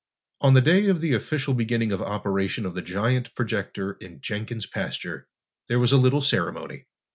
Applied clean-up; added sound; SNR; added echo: none; none; none; none.